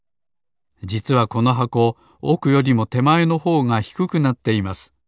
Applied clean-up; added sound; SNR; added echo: none; none; none; none.